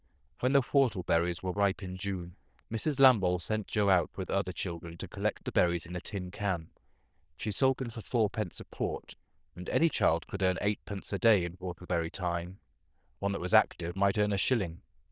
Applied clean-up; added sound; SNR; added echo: neural diffusion model UNIVERSE++.